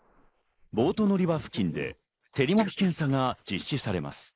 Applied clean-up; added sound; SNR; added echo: neural mask model Resemble Enhance denoiser.